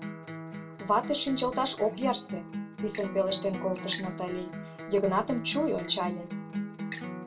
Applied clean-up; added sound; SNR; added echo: none; Acoustic guitar; 7 dB; reverberation time 0.2 s.